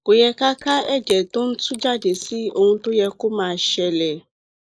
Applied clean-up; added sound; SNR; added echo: neural mask model Resemble Enhance denoiser.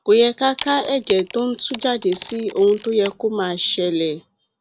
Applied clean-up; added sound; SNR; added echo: none; Wood; 14 dB; none.